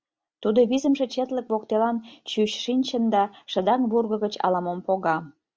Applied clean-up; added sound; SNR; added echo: none; none; none; none.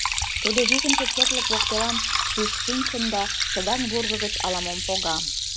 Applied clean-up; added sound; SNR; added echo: none; Liquid; -4 dB; none.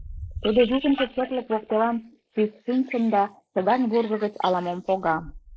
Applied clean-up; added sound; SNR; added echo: neural mask model Resemble Enhance denoiser.